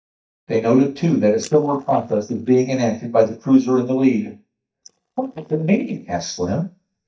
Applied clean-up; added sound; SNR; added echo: neural mask model DeepFilterNet 3.